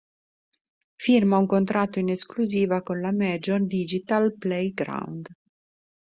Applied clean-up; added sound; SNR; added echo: none; none; none; none.